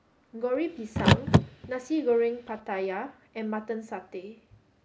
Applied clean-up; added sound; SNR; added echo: none; Car; -4 dB; none.